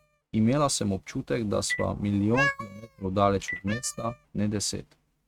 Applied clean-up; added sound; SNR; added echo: neural mask model RNNoise.